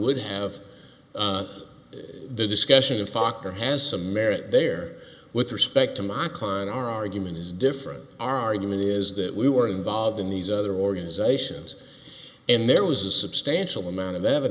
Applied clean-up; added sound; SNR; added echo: neural mask model Resemble Enhance denoiser.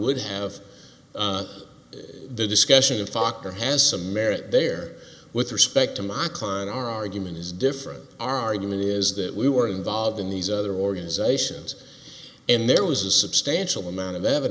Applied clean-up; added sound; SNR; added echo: none; Cowbell; 12 dB; none.